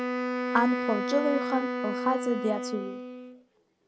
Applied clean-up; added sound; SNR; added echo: none; Wind instrument, woodwind instrument; 2 dB; none.